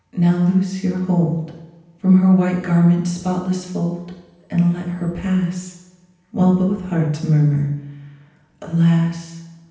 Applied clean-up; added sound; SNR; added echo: none; none; none; reverberation time 0.9 s.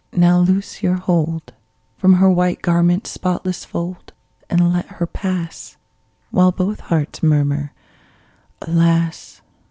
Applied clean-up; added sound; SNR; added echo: none; none; none; none.